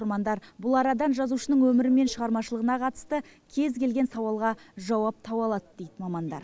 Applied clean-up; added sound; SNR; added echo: none; none; none; none.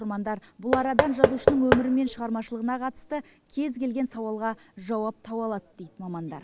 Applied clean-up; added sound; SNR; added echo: none; Knock / Wood; -3 dB; none.